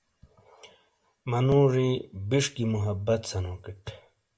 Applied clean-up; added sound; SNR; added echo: none; none; none; reverberation time 0.2 s.